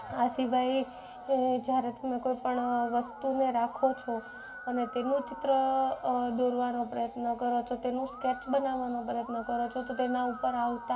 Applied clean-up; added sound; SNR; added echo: none; Musical instrument; 15 dB; reverberation time 3.0 s.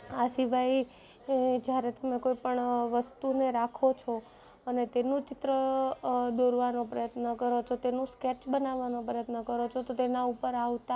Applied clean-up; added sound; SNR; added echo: none; none; none; none.